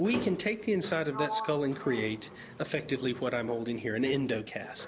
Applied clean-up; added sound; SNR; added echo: none; Sliding door; 10 dB; none.